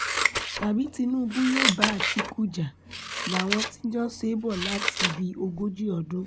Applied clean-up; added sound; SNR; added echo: none; Scissors; 1 dB; none.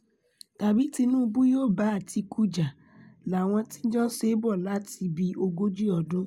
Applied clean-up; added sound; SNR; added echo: none; none; none; none.